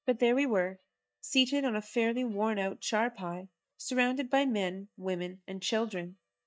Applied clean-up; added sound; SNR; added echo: neural mask model DeepFilterNet 3.